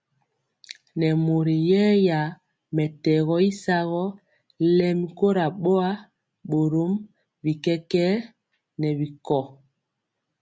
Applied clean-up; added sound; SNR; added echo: none; none; none; none.